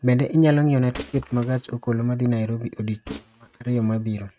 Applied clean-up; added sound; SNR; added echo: neural mask model RNNoise.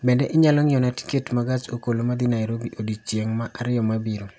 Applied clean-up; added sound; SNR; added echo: none; none; none; none.